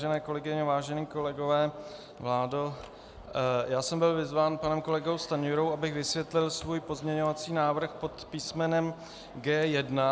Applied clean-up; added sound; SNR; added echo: none; none; none; none.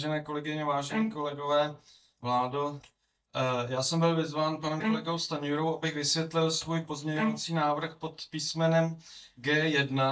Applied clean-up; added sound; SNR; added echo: neural mask model DeepFilterNet 3.